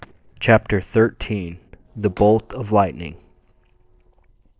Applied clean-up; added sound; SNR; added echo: neural separator model SepFormer DNS4.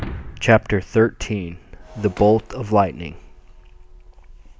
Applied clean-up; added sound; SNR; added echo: none; Shatter; 18 dB; none.